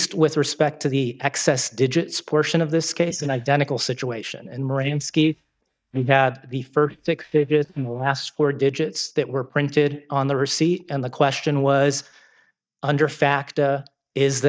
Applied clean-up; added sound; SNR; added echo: neural mask model DeepFilterNet 3.